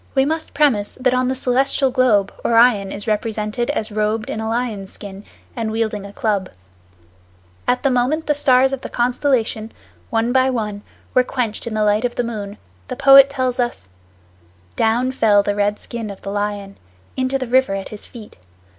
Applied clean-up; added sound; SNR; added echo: none; none; none; none.